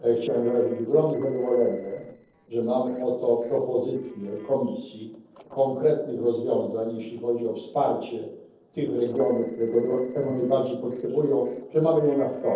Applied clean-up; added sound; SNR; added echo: neural separator model SepFormer DNS4.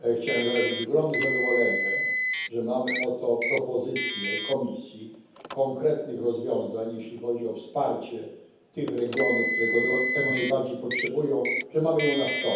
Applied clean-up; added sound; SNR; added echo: none; Car; 0 dB; reverberation time 0.9 s.